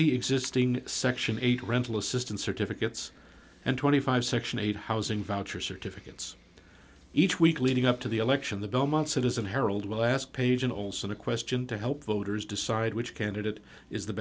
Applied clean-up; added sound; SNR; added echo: none; none; none; none.